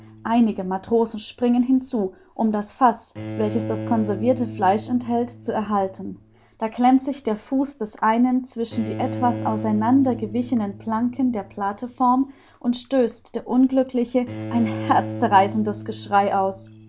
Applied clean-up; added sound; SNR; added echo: none; Bowed string instrument; 13 dB; none.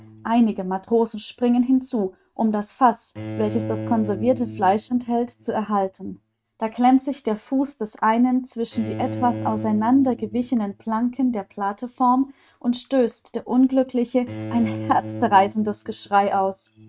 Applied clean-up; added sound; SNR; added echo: neural mask model RNNoise.